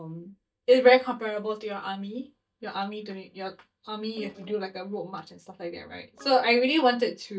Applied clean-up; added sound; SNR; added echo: neural mask model DeepFilterNet 3.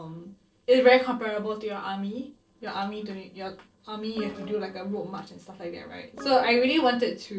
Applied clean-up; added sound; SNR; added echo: neural separator model SepFormer DNS4.